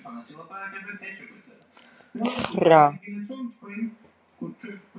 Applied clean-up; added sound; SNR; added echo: none; none; none; none.